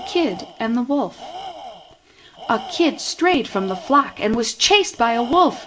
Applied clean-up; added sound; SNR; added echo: none; Tools; 16 dB; reverberation time 0.3 s.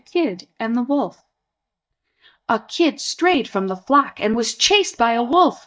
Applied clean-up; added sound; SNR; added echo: neural mask model DeepFilterNet 3.